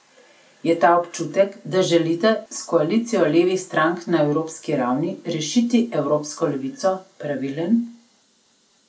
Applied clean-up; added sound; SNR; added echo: none; none; none; none.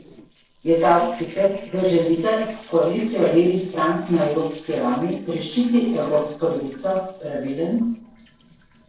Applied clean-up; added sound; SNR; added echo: neural separator model SepFormer DNS4.